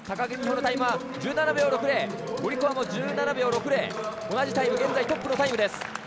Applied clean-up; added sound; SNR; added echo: none; Thump, thud; 19 dB; none.